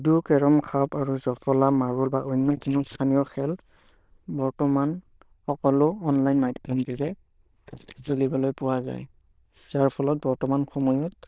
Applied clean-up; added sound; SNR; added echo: neural diffusion model UNIVERSE++.